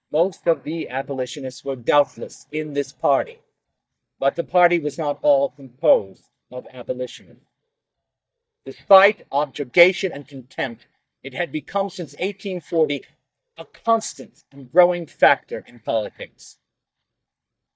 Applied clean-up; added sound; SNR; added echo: neural mask model DeepFilterNet 3.